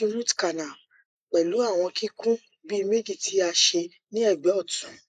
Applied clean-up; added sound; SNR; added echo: neural mask model Resemble Enhance denoiser.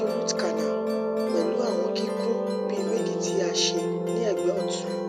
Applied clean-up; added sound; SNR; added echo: none; Musical instrument; -4 dB; none.